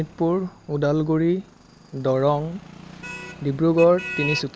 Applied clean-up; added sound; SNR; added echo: none; Motor vehicle (road); 13 dB; none.